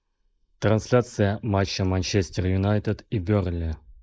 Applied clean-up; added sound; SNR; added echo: neural mask model Resemble Enhance denoiser.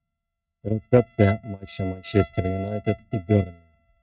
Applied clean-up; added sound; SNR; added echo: neural mask model RNNoise.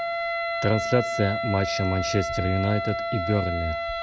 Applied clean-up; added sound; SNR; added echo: none; Wind instrument, woodwind instrument; 2 dB; none.